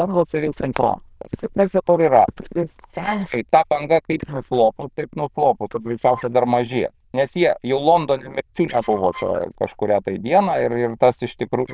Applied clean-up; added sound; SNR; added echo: neural diffusion model UNIVERSE++.